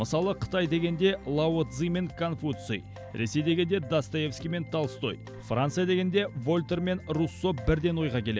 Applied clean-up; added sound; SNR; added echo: none; none; none; none.